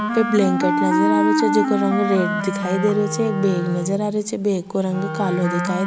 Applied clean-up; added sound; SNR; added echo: none; Wind instrument, woodwind instrument; 2 dB; none.